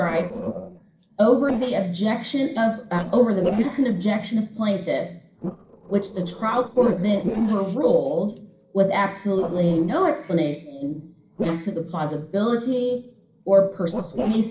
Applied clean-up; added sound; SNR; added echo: neural separator model SepFormer DNS4.